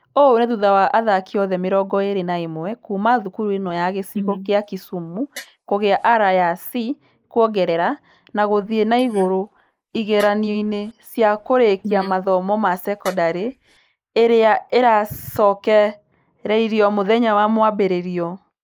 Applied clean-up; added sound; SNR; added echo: neural mask model Resemble Enhance denoiser.